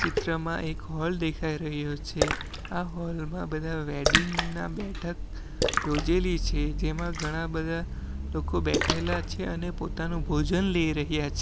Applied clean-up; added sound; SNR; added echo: none; Splash, splatter; 0 dB; none.